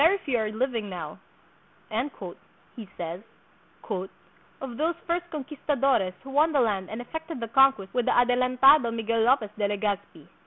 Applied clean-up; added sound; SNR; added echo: none; none; none; none.